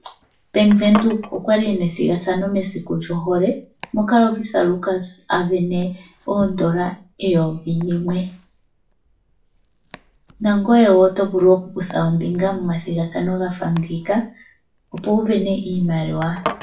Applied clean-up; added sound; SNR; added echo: none; Domestic sounds, home sounds; 19 dB; reverberation time 0.3 s.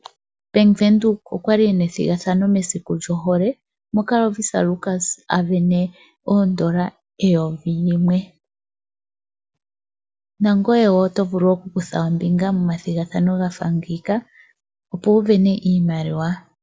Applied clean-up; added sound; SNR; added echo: none; none; none; none.